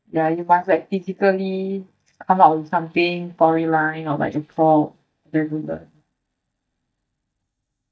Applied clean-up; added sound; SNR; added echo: neural mask model DeepFilterNet 3.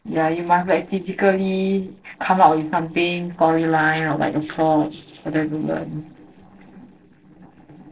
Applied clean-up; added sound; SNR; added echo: neural separator model SepFormer DNS4.